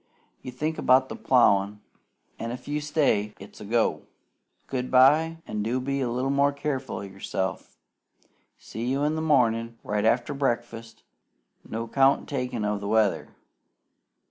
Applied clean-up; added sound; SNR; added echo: none; none; none; none.